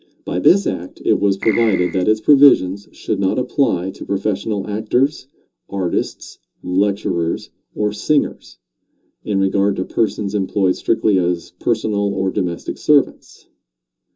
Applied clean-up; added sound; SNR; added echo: none; Keyboard (musical); 10 dB; reverberation time 0.2 s.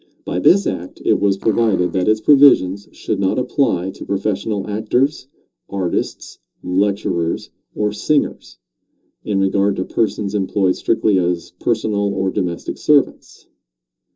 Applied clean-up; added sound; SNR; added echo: neural separator model SepFormer DNS4.